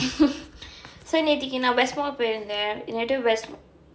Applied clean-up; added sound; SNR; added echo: none; none; none; none.